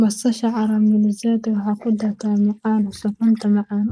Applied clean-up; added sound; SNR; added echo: neural mask model Resemble Enhance denoiser.